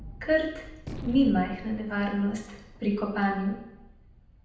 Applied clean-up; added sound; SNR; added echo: none; Gunshot, gunfire; 14 dB; reverberation time 0.8 s.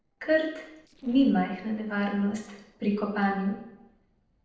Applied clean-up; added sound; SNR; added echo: neural separator model SepFormer DNS4.